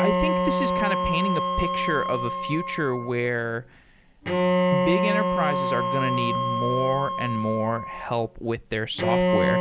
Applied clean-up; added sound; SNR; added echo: none; Bowed string instrument + Wind instrument, woodwind instrument; -2 dB; none.